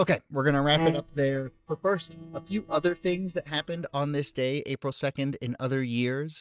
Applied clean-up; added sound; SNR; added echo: neural mask model DeepFilterNet 3.